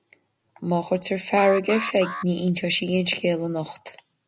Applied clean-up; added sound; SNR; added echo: none; Alarm; 12 dB; none.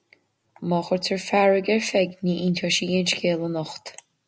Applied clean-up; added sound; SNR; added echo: none; none; none; none.